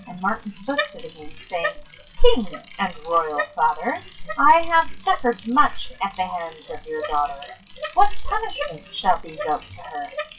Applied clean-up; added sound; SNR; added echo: classical method WPE with log-MMSE.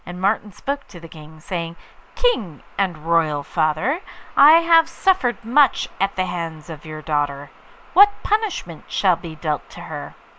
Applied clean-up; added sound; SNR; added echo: none; none; none; none.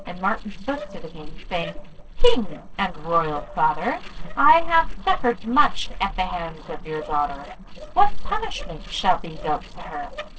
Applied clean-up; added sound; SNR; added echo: neural separator model SepFormer DNS4.